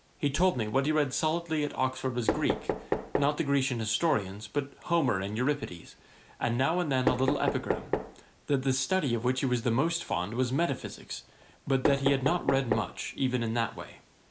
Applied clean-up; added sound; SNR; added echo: none; Knock; 8 dB; none.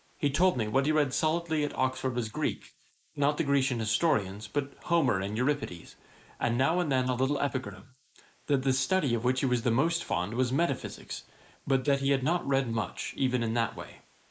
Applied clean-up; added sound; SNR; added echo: neural mask model Resemble Enhance denoiser.